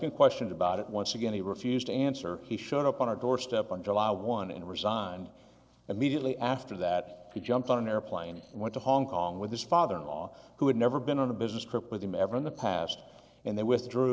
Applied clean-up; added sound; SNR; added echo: neural separator model SepFormer DNS4.